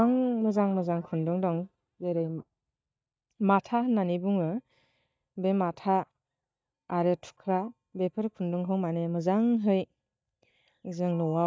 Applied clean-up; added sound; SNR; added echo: neural mask model DeepFilterNet 3.